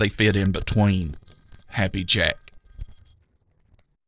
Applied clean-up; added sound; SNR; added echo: neural separator model SepFormer DNS4.